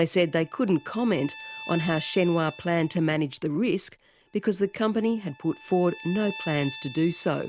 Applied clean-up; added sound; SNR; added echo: none; Bowed string instrument; 17 dB; none.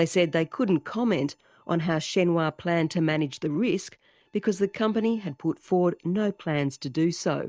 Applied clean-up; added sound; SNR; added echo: neural mask model DeepFilterNet 3.